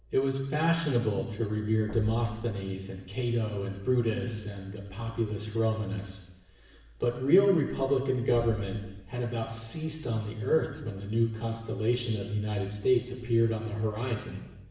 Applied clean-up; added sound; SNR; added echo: none; Explosion; 11 dB; reverberation time 1.1 s.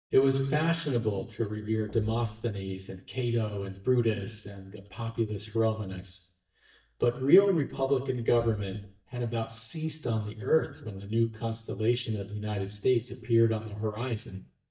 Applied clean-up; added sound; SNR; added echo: neural mask model DeepFilterNet 3.